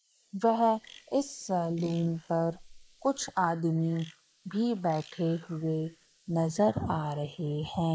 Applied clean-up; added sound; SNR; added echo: neural mask model Resemble Enhance denoiser.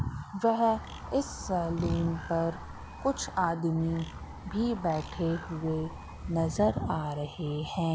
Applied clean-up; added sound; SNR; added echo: none; Bird; 13 dB; none.